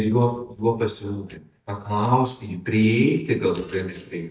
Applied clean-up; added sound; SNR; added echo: neural mask model DeepFilterNet 3.